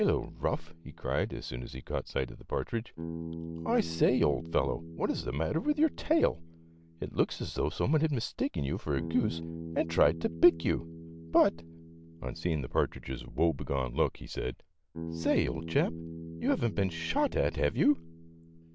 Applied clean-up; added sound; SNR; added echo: none; Bass guitar; 12 dB; none.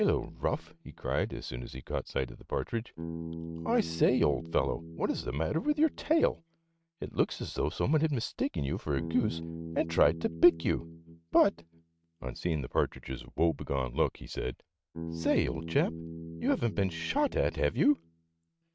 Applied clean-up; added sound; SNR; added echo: neural mask model RNNoise.